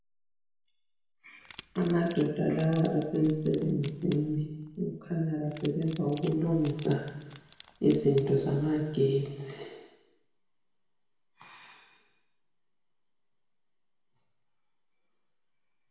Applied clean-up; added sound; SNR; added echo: none; Wood; 13 dB; reverberation time 1.0 s.